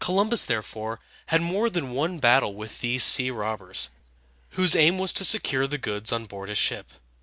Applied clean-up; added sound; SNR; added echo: none; none; none; none.